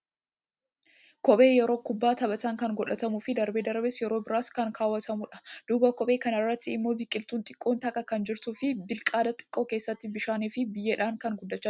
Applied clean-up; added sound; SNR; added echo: none; none; none; none.